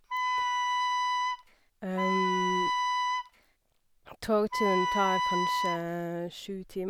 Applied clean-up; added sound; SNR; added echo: none; Wind instrument, woodwind instrument; -4 dB; none.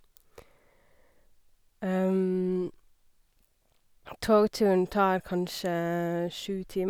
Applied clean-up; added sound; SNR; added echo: none; none; none; none.